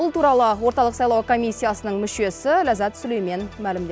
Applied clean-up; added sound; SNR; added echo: none; none; none; none.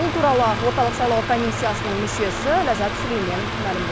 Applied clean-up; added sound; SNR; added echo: none; Mechanical fan; 4 dB; none.